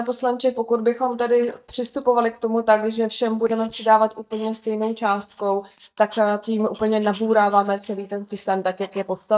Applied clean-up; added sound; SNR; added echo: neural mask model DeepFilterNet 3.